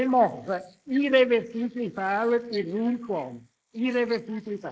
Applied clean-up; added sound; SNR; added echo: neural mask model Resemble Enhance denoiser.